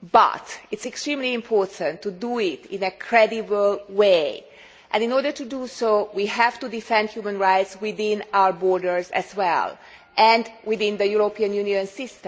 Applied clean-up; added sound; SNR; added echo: none; none; none; none.